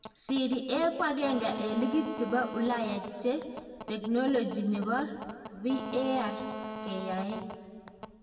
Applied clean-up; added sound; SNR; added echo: none; Telephone; 10 dB; reverberation time 1.8 s.